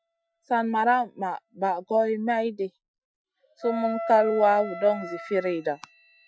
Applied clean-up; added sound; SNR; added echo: classical method Wiener filter.